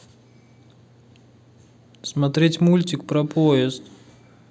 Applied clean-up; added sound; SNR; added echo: none; none; none; none.